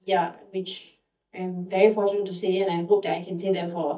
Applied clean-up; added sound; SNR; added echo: neural mask model DeepFilterNet 3.